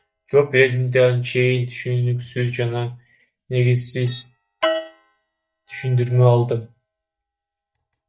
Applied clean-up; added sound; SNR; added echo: neural mask model DeepFilterNet 3.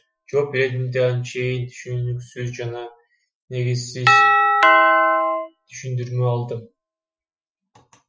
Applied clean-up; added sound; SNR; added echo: classical method Wiener filter.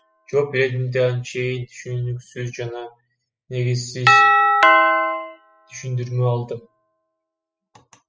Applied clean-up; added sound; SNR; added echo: classical method spectral subtraction.